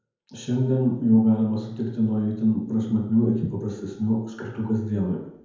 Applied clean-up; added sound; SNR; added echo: none; none; none; reverberation time 0.9 s.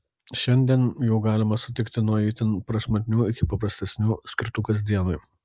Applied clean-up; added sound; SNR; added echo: none; none; none; none.